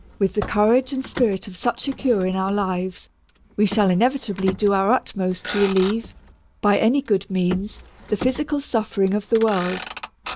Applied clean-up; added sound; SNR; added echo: none; Motor vehicle (road); 12 dB; none.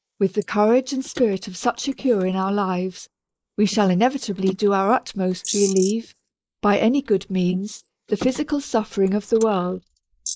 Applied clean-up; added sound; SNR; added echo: neural mask model Resemble Enhance denoiser.